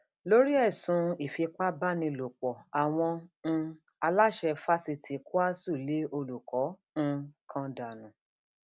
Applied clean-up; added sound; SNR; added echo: none; none; none; none.